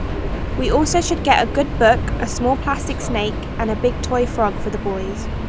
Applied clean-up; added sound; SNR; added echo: none; Subway, metro, underground; 3 dB; none.